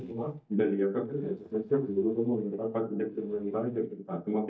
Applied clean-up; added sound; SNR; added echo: neural mask model DeepFilterNet 3.